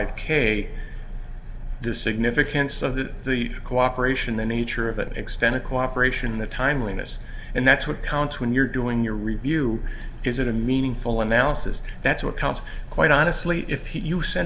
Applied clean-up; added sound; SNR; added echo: none; none; none; reverberation time 0.4 s.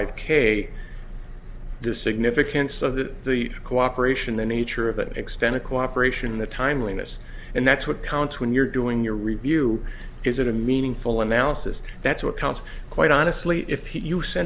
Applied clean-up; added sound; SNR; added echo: none; none; none; none.